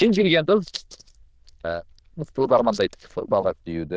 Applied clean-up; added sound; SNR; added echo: neural diffusion model UNIVERSE++.